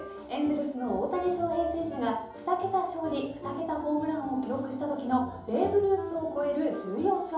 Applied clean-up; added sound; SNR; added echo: none; Wind instrument, woodwind instrument; 16 dB; reverberation time 2.8 s.